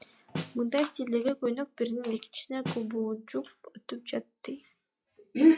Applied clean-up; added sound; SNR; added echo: classical method log-MMSE.